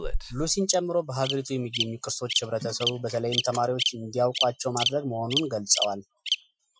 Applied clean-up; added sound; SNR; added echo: classical method Wiener filter.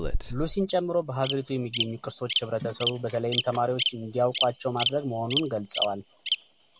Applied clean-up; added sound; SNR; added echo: none; Bird vocalization, bird call, bird song; 4 dB; none.